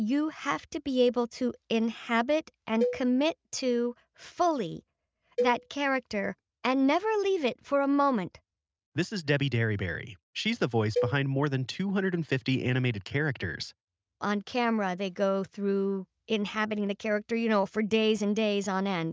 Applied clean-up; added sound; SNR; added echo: neural mask model RNNoise.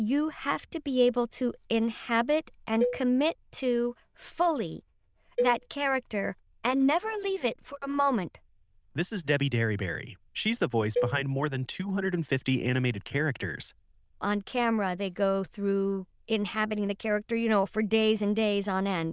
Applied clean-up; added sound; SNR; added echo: neural diffusion model UNIVERSE++.